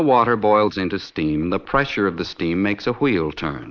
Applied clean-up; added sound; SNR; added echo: neural mask model Resemble Enhance denoiser.